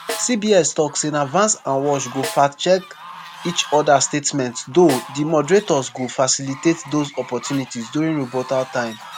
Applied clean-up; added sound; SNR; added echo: none; Snare drum + Fowl; 15 dB; none.